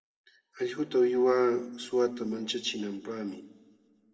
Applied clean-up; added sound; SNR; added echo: none; none; none; reverberation time 1.0 s.